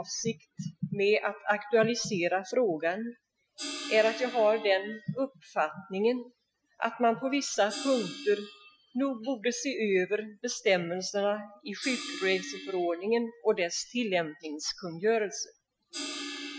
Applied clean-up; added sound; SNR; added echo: classical method Wiener filter.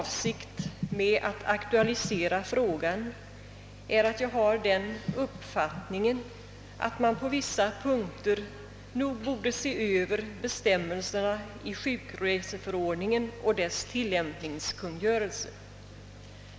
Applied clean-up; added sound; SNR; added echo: none; none; none; none.